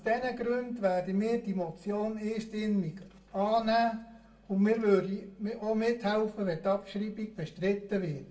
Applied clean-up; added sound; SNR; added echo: none; none; none; reverberation time 0.3 s.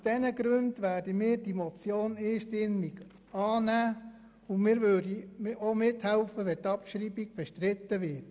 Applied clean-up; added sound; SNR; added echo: none; none; none; none.